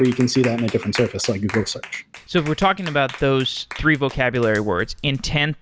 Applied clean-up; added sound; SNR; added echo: none; Clapping; 16 dB; none.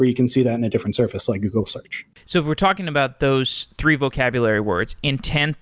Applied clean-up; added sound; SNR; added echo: none; none; none; none.